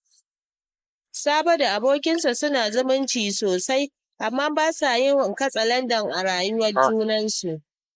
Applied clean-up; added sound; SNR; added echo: neural mask model Resemble Enhance denoiser.